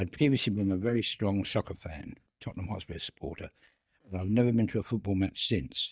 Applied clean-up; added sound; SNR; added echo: neural mask model DeepFilterNet 3.